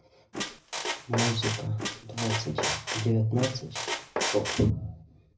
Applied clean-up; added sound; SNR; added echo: none; Squeak; 2 dB; reverberation time 0.4 s.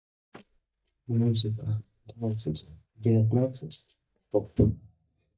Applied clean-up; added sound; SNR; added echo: neural mask model DeepFilterNet 3.